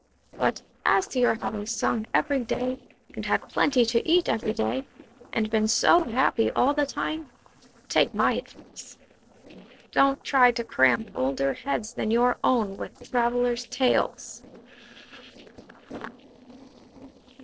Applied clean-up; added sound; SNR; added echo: neural separator model SepFormer DNS4.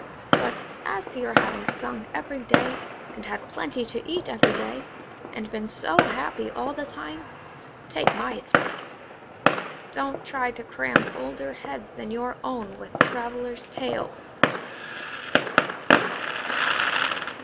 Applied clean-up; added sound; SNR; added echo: none; Fireworks; -5 dB; none.